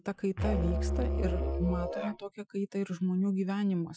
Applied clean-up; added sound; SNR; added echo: classical method Wiener filter.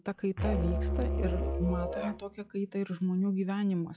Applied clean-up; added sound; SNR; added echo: classical method log-MMSE.